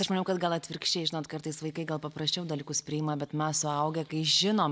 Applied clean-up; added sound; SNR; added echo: none; none; none; none.